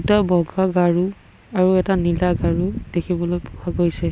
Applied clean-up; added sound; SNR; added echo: none; none; none; none.